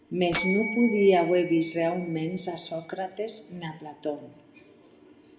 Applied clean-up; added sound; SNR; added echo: none; Bell; 9 dB; reverberation time 1.3 s.